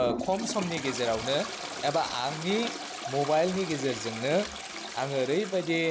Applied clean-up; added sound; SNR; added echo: none; Toilet flush; 8 dB; none.